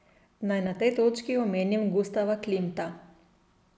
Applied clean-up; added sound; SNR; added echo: none; none; none; none.